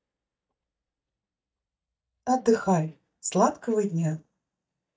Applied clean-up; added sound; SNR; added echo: neural mask model DeepFilterNet 3.